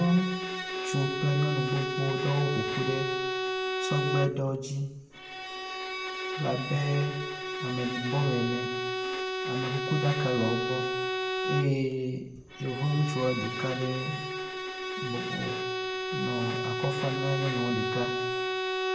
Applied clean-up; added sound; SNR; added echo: none; Bowed string instrument; 1 dB; reverberation time 0.8 s.